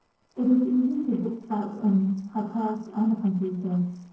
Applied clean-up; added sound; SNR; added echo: neural separator model SepFormer DNS4.